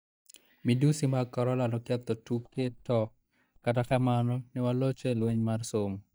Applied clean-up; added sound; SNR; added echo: neural mask model DeepFilterNet 3.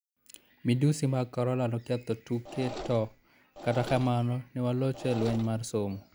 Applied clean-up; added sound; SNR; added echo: none; Engine / Mechanisms; 12 dB; none.